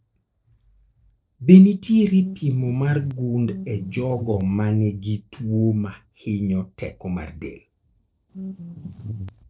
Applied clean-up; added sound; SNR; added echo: neural separator model SepFormer DNS4.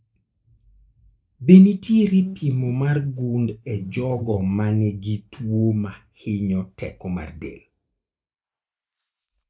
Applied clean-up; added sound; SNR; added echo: neural mask model Resemble Enhance denoiser.